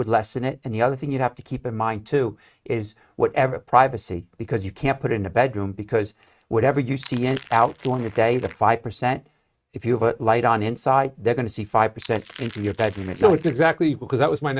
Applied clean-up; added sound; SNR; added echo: neural mask model RNNoise.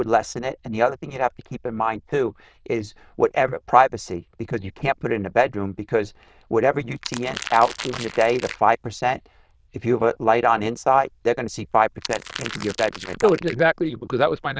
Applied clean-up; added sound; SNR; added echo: neural diffusion model UNIVERSE++.